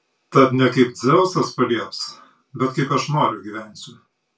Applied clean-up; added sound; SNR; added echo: none; none; none; reverberation time 0.2 s.